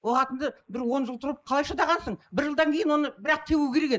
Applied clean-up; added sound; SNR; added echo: neural mask model Resemble Enhance denoiser.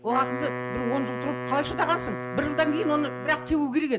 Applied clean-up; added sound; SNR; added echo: none; Wind instrument, woodwind instrument; 6 dB; none.